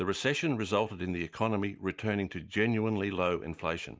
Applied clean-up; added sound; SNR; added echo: none; none; none; none.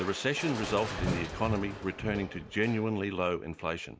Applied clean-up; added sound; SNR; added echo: none; Crushing; 7 dB; none.